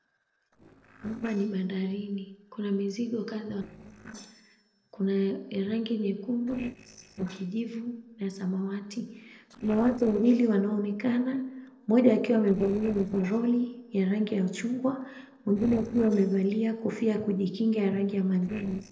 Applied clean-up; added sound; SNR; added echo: neural separator model SepFormer DNS4.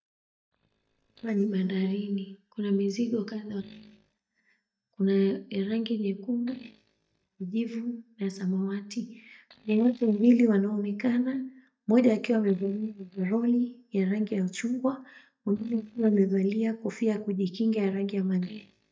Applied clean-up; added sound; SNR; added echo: neural mask model DeepFilterNet 3.